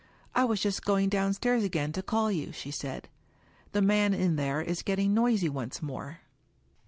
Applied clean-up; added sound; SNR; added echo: none; none; none; none.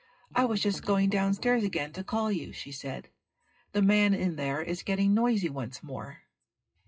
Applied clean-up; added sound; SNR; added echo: classical method WPE with log-MMSE.